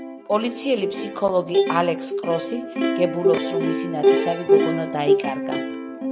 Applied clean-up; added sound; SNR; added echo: none; Plucked string instrument; -3 dB; none.